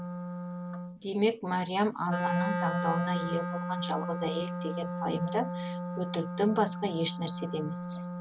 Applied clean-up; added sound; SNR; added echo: none; Wind instrument, woodwind instrument; 3 dB; none.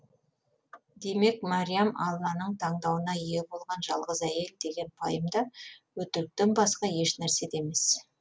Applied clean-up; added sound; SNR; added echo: none; none; none; none.